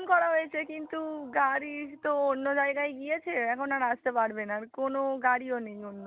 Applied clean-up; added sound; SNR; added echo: none; none; none; none.